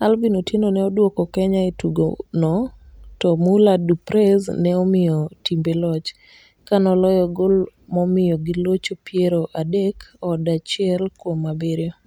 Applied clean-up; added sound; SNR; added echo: none; none; none; none.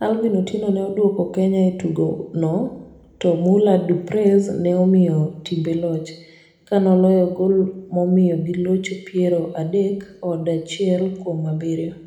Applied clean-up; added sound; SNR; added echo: none; none; none; reverberation time 0.8 s.